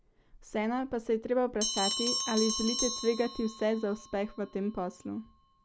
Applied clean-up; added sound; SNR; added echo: none; Bell; 6 dB; none.